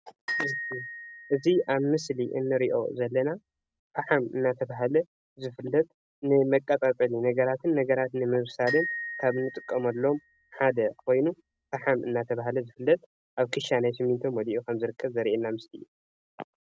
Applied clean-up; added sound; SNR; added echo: none; Glockenspiel; 11 dB; none.